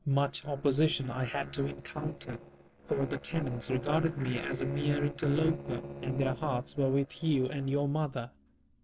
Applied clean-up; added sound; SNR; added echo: neural separator model SepFormer DNS4.